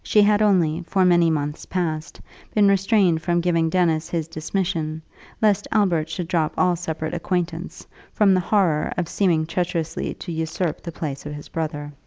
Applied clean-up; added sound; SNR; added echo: none; none; none; none.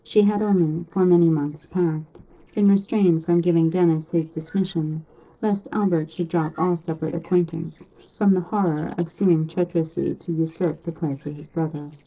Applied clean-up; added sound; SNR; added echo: neural separator model SepFormer DNS4.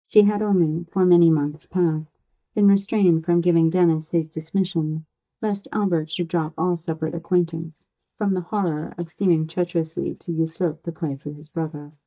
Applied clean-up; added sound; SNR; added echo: neural mask model DeepFilterNet 3.